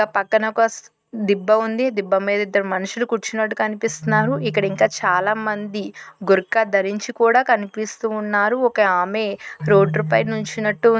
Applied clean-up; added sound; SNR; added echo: neural mask model RNNoise.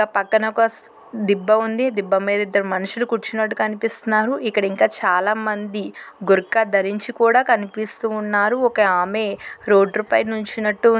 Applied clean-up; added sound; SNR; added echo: none; none; none; none.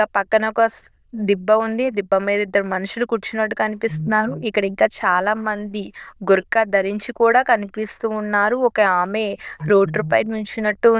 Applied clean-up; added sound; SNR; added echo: neural diffusion model UNIVERSE++.